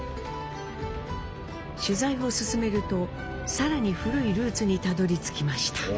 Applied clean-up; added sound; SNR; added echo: none; none; none; none.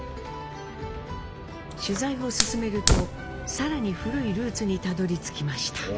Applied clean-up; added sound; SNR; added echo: none; Fire; 1 dB; none.